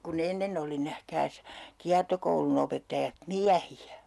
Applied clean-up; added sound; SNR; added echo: none; none; none; none.